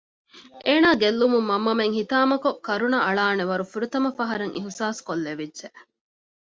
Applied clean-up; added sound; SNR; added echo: none; none; none; none.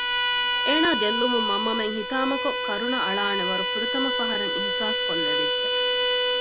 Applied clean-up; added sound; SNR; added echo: none; Bowed string instrument; -4 dB; none.